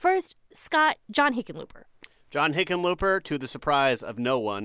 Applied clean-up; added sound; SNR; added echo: none; none; none; none.